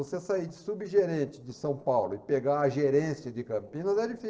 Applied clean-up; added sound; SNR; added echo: neural separator model SepFormer DNS4.